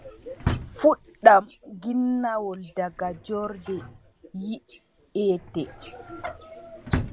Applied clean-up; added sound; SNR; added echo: none; Drawer open or close; 10 dB; none.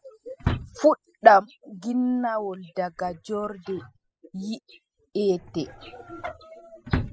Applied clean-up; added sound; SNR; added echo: classical method spectral subtraction.